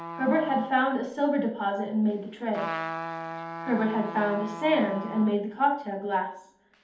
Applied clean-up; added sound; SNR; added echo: none; Trumpet; 11 dB; reverberation time 0.6 s.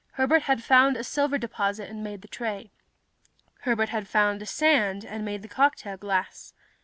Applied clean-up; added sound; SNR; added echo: none; none; none; none.